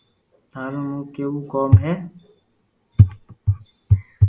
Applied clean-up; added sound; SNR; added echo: none; none; none; none.